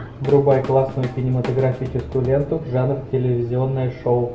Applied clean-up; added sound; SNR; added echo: none; Drum kit; 16 dB; reverberation time 0.5 s.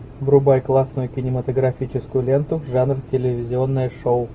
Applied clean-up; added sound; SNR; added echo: none; none; none; none.